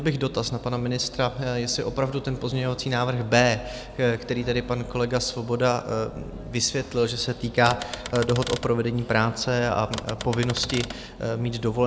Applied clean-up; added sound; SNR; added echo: none; Typewriter; 10 dB; none.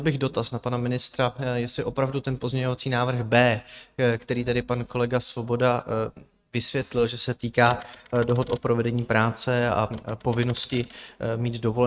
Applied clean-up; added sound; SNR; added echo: neural mask model RNNoise.